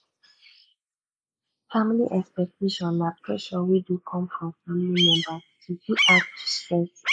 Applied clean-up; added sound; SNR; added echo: neural mask model Resemble Enhance denoiser.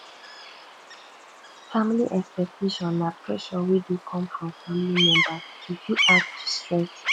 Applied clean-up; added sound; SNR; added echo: none; Bird vocalization, bird call, bird song; 2 dB; none.